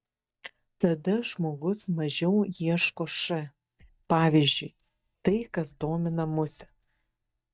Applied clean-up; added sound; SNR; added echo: neural mask model DeepFilterNet 3.